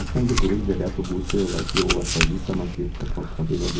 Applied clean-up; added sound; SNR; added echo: none; Chewing, mastication; 1 dB; reverberation time 0.4 s.